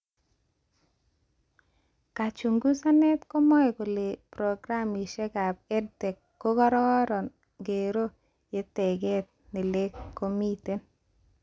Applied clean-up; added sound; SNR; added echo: none; none; none; none.